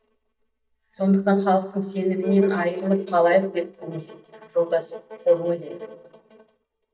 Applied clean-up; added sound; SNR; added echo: neural mask model DeepFilterNet 3.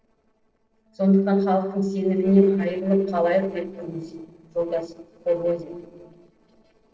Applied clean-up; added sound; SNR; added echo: neural separator model SepFormer DNS4.